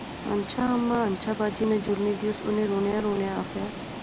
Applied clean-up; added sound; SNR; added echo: none; Water; 9 dB; none.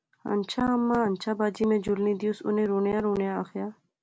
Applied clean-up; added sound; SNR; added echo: none; none; none; none.